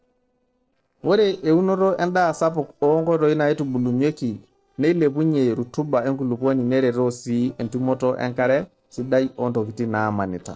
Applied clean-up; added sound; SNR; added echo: neural separator model SepFormer DNS4.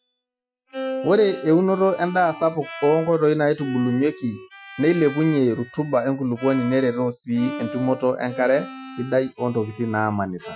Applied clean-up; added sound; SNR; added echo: classical method Wiener filter.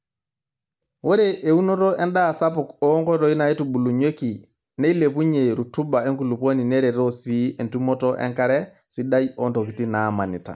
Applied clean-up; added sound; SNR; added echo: none; none; none; none.